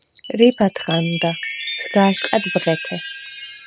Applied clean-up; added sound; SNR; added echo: none; Chime; 9 dB; none.